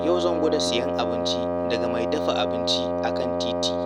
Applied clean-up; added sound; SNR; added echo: none; Wind instrument, woodwind instrument; -3 dB; none.